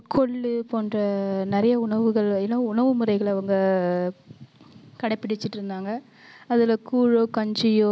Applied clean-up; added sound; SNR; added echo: none; none; none; none.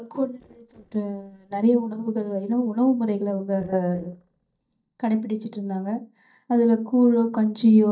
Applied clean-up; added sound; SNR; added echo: neural mask model DeepFilterNet 3.